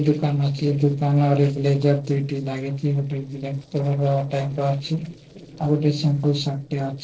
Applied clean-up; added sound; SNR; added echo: neural separator model SepFormer DNS4.